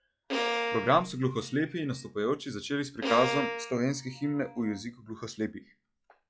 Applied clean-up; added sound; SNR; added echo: classical method log-MMSE.